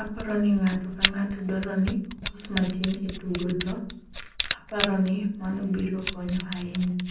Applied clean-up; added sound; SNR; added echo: none; Camera; 6 dB; reverberation time 0.6 s.